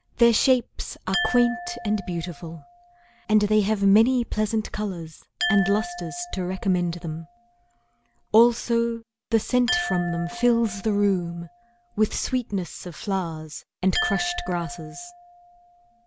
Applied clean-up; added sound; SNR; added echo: none; Glass; 12 dB; none.